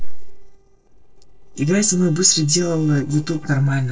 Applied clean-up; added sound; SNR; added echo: neural separator model SepFormer DNS4.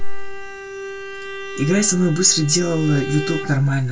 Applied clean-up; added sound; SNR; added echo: none; Bowed string instrument; 12 dB; reverberation time 0.1 s.